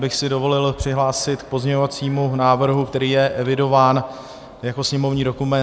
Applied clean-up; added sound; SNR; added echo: none; none; none; none.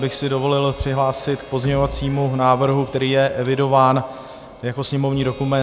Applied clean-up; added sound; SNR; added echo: none; Door / Wood + Harmonica; 18 dB; none.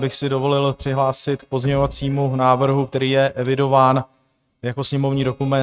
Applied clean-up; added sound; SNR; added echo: neural mask model RNNoise.